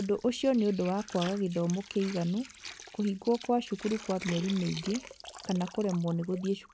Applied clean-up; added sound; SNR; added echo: none; Water; 15 dB; none.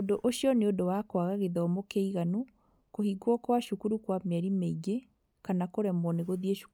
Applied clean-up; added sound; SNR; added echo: none; none; none; none.